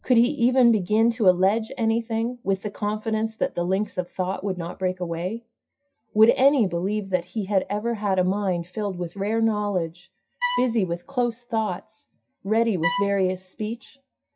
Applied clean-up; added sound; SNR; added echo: classical method WPE with log-MMSE.